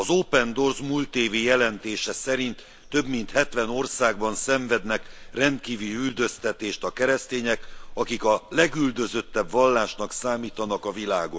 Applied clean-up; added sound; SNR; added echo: none; Livestock, farm animals, working animals; 16 dB; none.